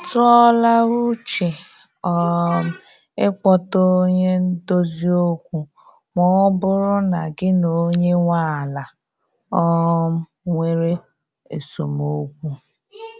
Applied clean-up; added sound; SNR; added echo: none; none; none; none.